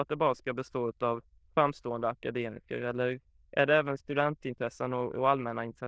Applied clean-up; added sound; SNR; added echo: neural diffusion model UNIVERSE++.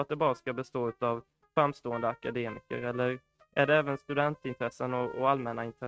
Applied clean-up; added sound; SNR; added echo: neural mask model RNNoise.